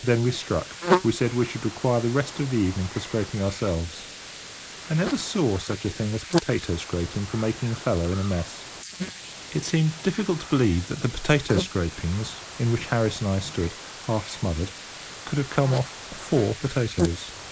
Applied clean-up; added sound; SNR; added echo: neural mask model Resemble Enhance denoiser.